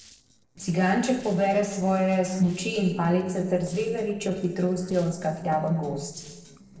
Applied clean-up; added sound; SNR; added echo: neural separator model SepFormer DNS4.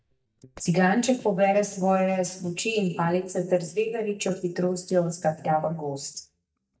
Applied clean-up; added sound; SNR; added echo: neural mask model DeepFilterNet 3.